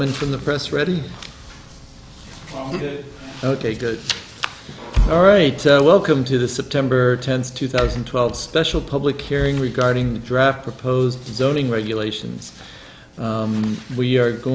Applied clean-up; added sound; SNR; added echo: none; none; none; none.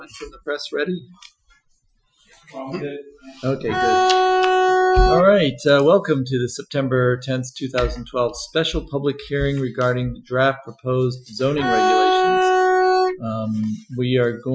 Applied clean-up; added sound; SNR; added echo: classical method Wiener filter.